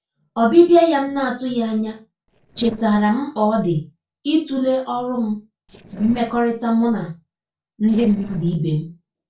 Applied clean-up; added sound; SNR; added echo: neural separator model SepFormer DNS4.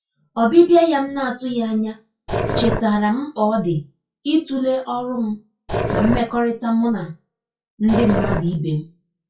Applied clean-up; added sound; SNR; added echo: classical method WPE with log-MMSE.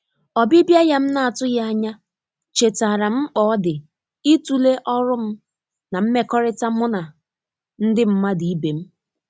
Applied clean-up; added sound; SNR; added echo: none; none; none; none.